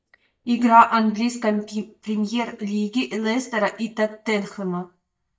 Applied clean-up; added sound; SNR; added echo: neural mask model DeepFilterNet 3.